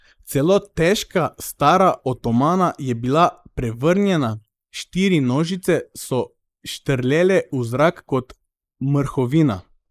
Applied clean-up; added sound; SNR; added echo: neural mask model Resemble Enhance denoiser.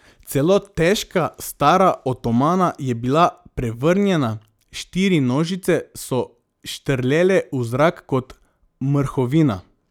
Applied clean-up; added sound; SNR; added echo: none; none; none; none.